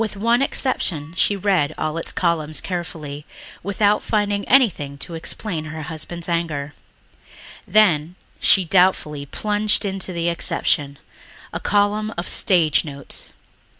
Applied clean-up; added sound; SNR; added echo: none; Bell; 16 dB; none.